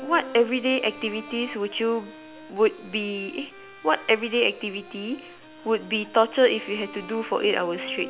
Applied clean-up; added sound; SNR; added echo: none; Bowed string instrument; 17 dB; none.